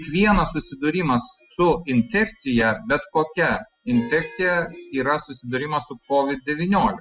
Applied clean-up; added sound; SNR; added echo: classical method spectral subtraction.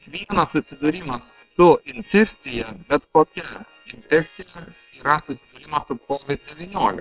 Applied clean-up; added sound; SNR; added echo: neural separator model SepFormer WHAM!.